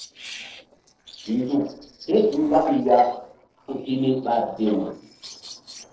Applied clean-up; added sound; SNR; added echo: neural separator model SepFormer DNS4.